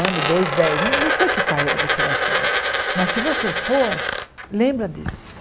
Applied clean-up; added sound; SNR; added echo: none; Coin (dropping); -1 dB; none.